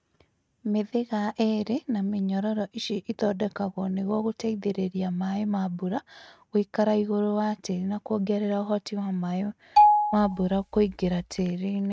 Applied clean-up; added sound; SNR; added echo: neural mask model RNNoise.